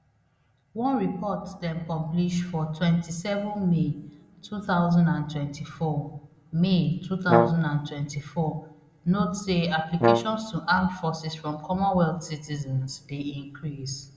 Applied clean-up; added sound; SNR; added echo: none; Brass instrument; -1 dB; reverberation time 0.5 s.